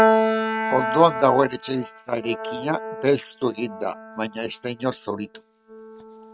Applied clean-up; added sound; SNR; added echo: neural mask model RNNoise.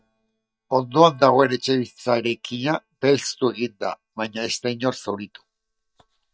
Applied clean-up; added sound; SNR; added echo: neural mask model DeepFilterNet 3.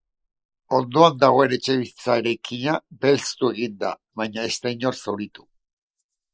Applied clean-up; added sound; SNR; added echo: neural mask model Resemble Enhance denoiser.